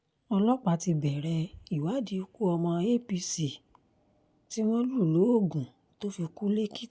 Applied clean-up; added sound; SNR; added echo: none; none; none; none.